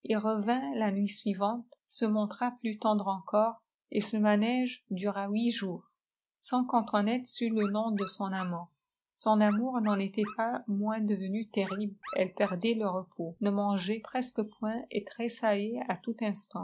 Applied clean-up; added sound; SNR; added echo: none; Dog; 16 dB; none.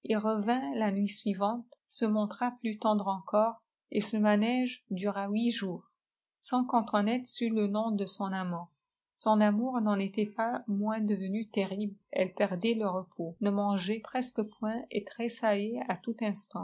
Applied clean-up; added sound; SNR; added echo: none; none; none; none.